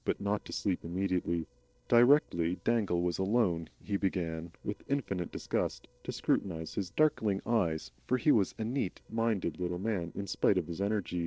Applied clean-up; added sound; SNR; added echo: neural separator model SepFormer DNS4.